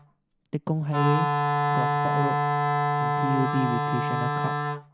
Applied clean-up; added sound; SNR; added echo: none; Wind instrument, woodwind instrument; -5 dB; none.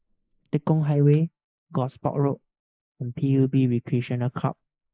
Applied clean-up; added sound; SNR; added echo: neural mask model Resemble Enhance denoiser.